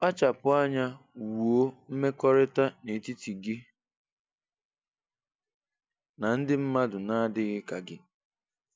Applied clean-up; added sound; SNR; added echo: none; none; none; none.